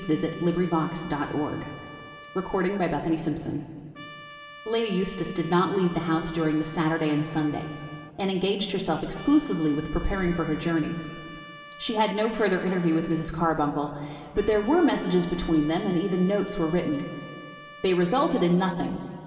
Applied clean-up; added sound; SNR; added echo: none; Trumpet; 19 dB; reverberation time 2.6 s.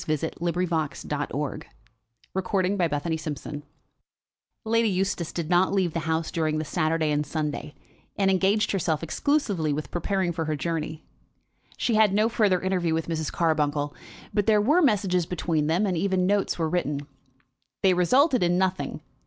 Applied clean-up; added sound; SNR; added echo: none; none; none; none.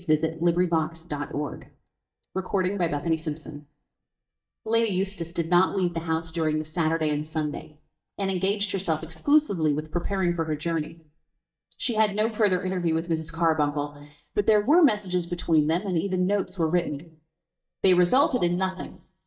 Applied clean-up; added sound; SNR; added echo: neural mask model DeepFilterNet 3.